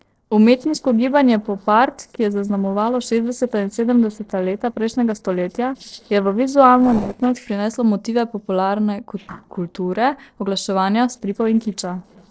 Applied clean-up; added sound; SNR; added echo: neural separator model SepFormer DNS4.